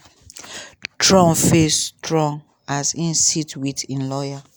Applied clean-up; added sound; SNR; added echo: none; none; none; none.